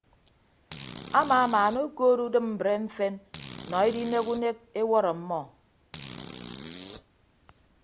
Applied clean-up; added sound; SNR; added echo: none; Fart; 16 dB; none.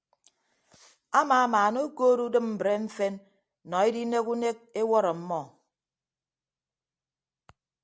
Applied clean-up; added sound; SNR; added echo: none; none; none; none.